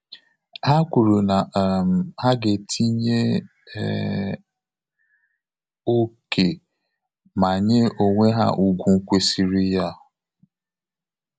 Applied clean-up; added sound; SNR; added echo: none; none; none; none.